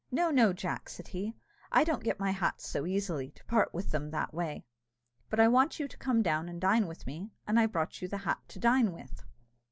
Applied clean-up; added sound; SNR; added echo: none; none; none; none.